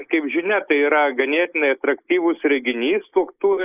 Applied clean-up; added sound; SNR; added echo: neural mask model Resemble Enhance denoiser.